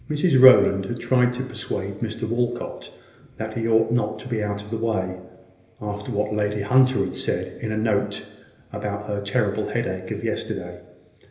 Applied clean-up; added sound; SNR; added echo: none; none; none; reverberation time 1.4 s.